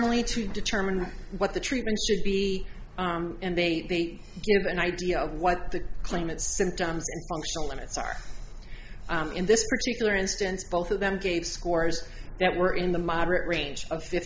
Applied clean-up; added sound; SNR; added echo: none; none; none; none.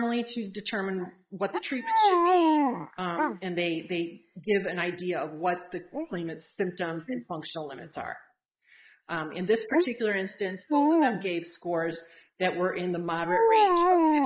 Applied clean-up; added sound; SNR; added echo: neural mask model Resemble Enhance denoiser.